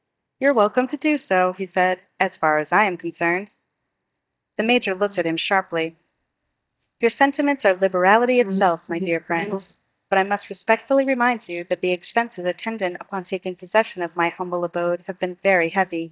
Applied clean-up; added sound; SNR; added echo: neural mask model DeepFilterNet 3.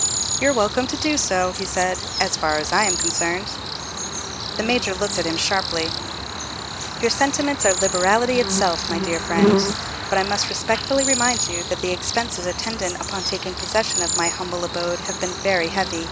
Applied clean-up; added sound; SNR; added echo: none; Cricket; 2 dB; none.